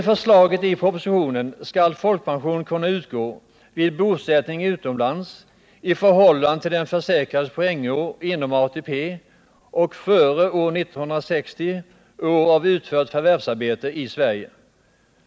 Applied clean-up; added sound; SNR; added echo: none; none; none; none.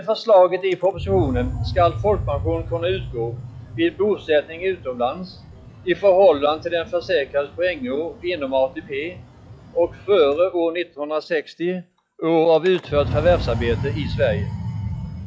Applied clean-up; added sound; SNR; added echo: classical method log-MMSE.